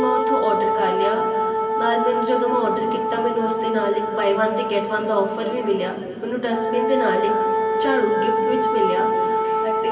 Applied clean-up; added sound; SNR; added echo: none; Wind instrument, woodwind instrument; -2 dB; reverberation time 2.5 s.